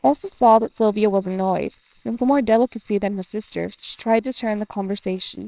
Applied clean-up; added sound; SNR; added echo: neural separator model SepFormer WHAMR!.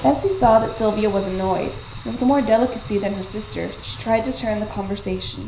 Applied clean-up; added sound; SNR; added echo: none; Fire; 15 dB; reverberation time 0.5 s.